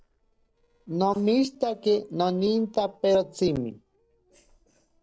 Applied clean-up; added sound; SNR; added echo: neural separator model SepFormer DNS4.